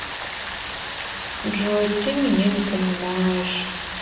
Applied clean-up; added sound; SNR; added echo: none; Rain; 5 dB; reverberation time 1.4 s.